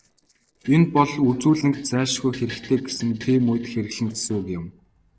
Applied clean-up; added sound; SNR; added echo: neural separator model SepFormer DNS4.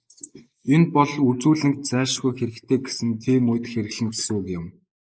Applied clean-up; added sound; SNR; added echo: neural mask model Resemble Enhance denoiser.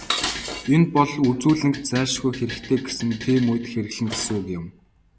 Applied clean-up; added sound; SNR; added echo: none; Dishes, pots, and pans; 11 dB; none.